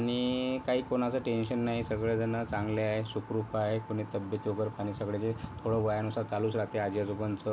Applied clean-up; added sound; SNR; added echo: none; none; none; none.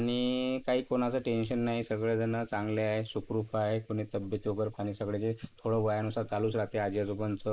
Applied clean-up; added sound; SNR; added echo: neural mask model Resemble Enhance denoiser.